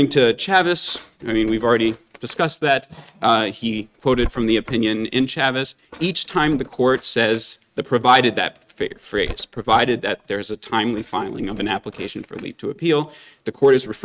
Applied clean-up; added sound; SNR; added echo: neural mask model RNNoise.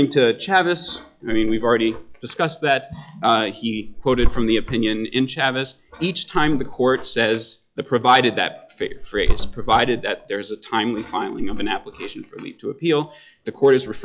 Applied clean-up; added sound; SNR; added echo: classical method log-MMSE.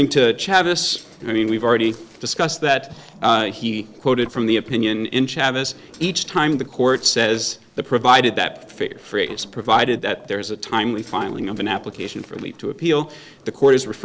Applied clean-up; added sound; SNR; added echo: neural separator model SepFormer DNS4.